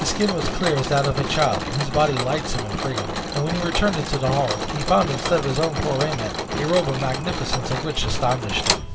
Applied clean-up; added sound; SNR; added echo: none; Mechanisms; 4 dB; reverberation time 3.0 s.